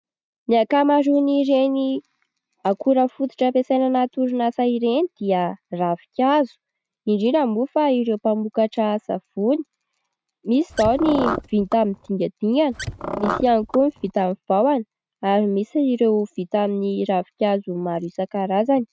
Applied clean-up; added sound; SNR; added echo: neural mask model RNNoise.